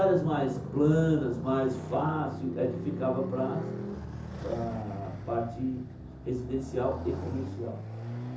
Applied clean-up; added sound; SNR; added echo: none; Motorcycle; 7 dB; reverberation time 0.6 s.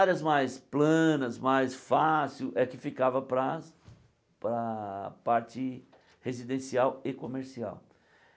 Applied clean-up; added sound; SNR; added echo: none; none; none; none.